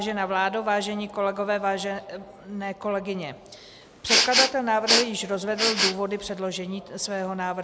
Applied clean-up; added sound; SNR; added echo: none; Respiratory sounds; -3 dB; none.